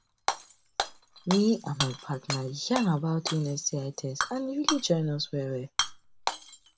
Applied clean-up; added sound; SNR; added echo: none; Shatter / Hammer; 5 dB; none.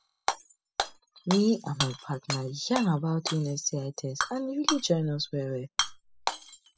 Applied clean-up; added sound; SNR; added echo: classical method spectral subtraction.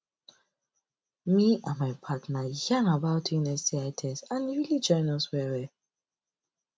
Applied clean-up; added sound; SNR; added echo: none; none; none; none.